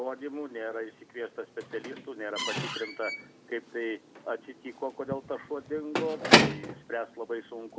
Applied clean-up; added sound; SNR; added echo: none; Squeak / Slam / Wood; -4 dB; none.